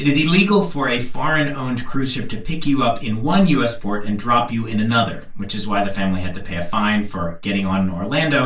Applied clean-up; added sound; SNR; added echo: none; none; none; reverberation time 0.2 s.